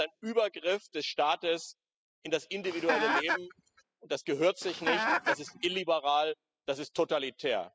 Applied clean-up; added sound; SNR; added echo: classical method spectral subtraction.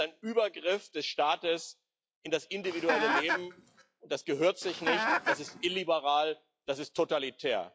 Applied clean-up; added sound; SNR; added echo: classical method log-MMSE.